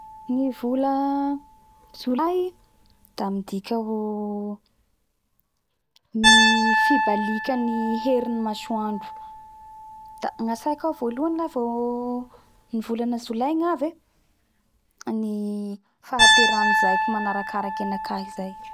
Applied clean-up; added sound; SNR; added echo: none; Piano; 0 dB; none.